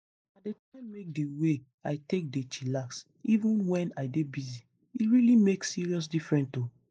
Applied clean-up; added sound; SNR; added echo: neural mask model Resemble Enhance denoiser.